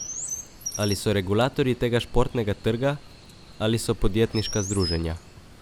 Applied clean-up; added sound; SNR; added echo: none; Chirp, tweet; 13 dB; none.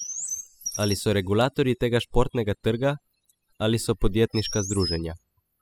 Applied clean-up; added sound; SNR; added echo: classical method spectral subtraction.